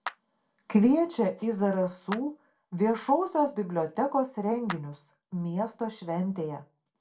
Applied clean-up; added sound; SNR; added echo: none; Clapping; 17 dB; reverberation time 0.2 s.